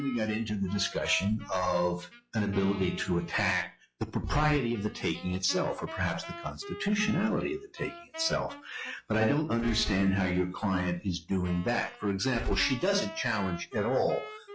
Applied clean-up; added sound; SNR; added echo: classical method log-MMSE.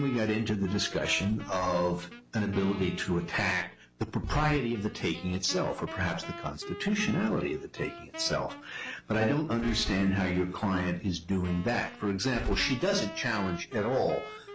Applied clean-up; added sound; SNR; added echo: none; Wind instrument, woodwind instrument; 16 dB; none.